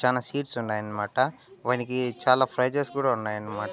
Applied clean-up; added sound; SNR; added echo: none; none; none; none.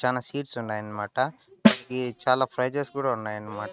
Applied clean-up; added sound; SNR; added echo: neural mask model RNNoise.